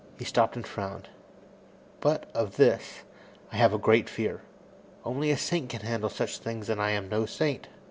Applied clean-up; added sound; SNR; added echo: none; none; none; none.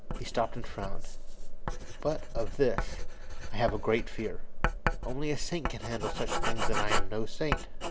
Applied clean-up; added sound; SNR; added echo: none; Writing; -5 dB; none.